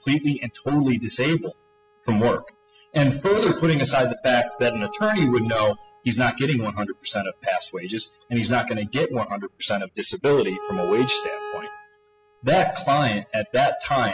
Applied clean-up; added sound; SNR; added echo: classical method spectral subtraction.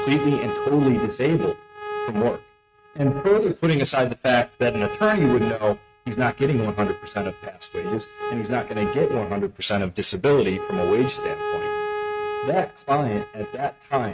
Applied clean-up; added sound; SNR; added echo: neural mask model RNNoise.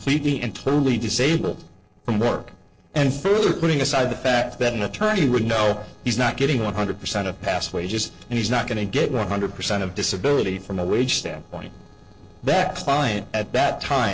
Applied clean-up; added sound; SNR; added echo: neural separator model SepFormer DNS4.